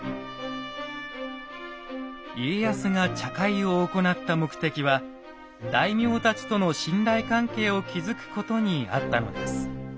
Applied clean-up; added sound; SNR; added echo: none; none; none; none.